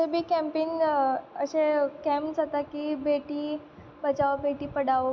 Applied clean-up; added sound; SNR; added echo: none; none; none; none.